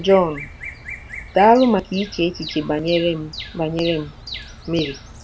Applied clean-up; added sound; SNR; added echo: none; Bird vocalization, bird call, bird song; 15 dB; none.